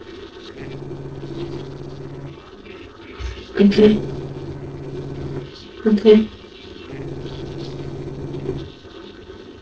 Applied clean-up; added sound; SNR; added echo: neural separator model SepFormer DNS4.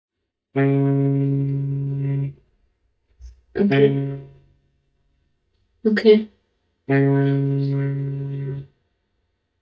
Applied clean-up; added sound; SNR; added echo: neural mask model DeepFilterNet 3.